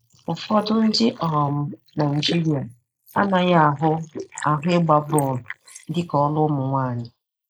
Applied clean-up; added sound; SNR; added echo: neural mask model Resemble Enhance denoiser.